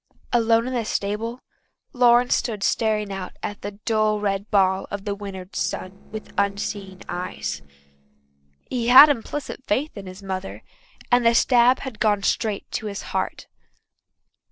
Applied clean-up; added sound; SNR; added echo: neural separator model SepFormer DNS4.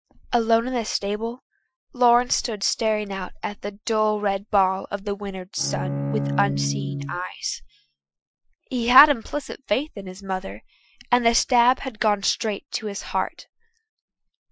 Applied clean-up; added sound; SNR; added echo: classical method Wiener filter.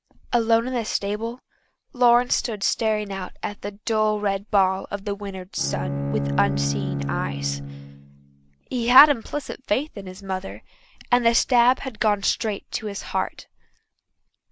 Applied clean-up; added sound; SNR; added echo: none; Bowed string instrument; 4 dB; none.